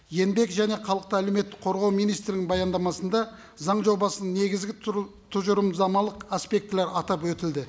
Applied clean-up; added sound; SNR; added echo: none; none; none; none.